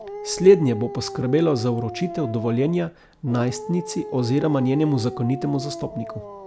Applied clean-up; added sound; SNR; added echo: none; Dog; 12 dB; none.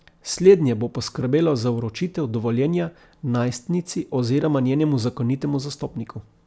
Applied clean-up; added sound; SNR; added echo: none; none; none; none.